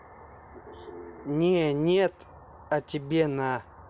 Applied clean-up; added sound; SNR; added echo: none; none; none; none.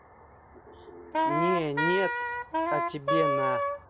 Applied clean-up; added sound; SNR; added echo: none; Wind instrument, woodwind instrument; -5 dB; none.